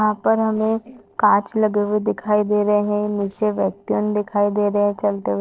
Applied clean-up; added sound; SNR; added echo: neural separator model SepFormer DNS4.